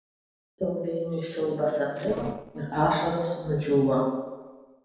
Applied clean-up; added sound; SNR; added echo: neural separator model SepFormer DNS4.